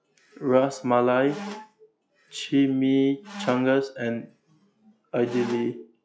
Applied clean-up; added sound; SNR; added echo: classical method log-MMSE.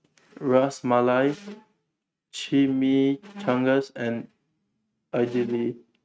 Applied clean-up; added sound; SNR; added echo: neural mask model RNNoise.